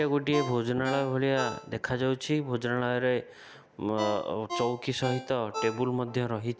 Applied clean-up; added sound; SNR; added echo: none; Ringtone; 11 dB; none.